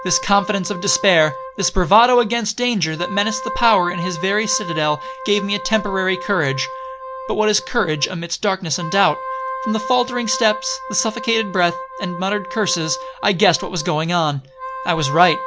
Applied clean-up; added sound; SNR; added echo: none; Wind instrument, woodwind instrument; 11 dB; none.